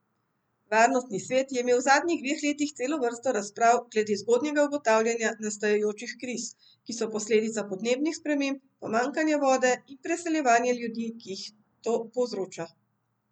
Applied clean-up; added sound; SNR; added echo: none; none; none; none.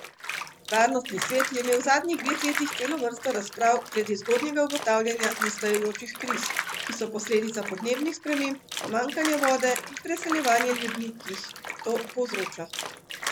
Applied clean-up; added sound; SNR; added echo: none; Bathtub (filling or washing); 6 dB; none.